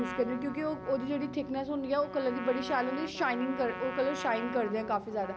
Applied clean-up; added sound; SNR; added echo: none; Trumpet; 10 dB; none.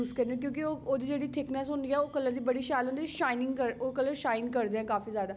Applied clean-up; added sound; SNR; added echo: none; none; none; none.